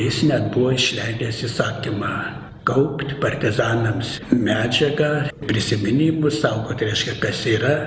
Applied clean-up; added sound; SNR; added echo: none; none; none; none.